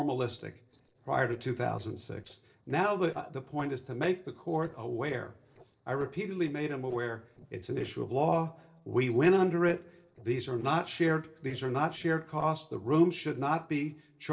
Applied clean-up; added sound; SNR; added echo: neural separator model SepFormer DNS4.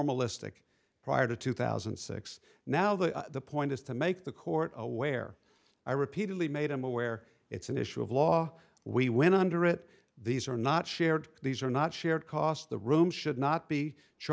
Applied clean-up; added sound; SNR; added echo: none; none; none; none.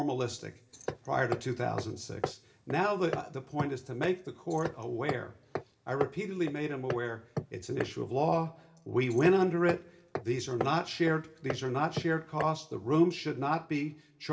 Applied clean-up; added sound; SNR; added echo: none; Hammer; 9 dB; reverberation time 0.4 s.